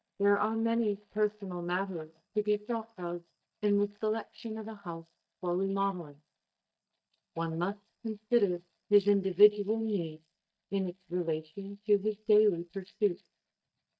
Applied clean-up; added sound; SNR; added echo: neural mask model DeepFilterNet 3.